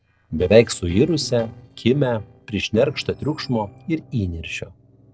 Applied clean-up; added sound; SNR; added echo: neural separator model SepFormer DNS4.